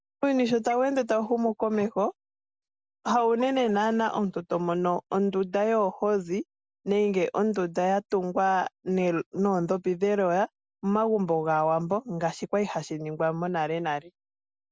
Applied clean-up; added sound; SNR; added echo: none; none; none; none.